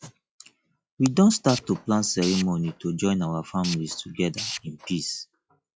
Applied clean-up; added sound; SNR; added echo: classical method log-MMSE.